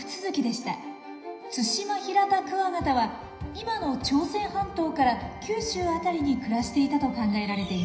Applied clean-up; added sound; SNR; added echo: none; none; none; reverberation time 0.9 s.